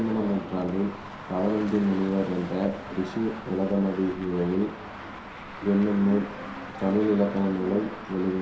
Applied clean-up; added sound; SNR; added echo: none; Traffic noise, roadway noise; 13 dB; reverberation time 0.7 s.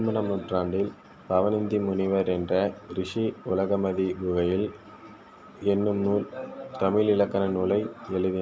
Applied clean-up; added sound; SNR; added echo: none; none; none; none.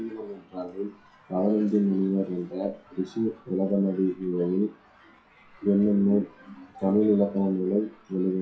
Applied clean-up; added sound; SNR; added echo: classical method WPE with log-MMSE.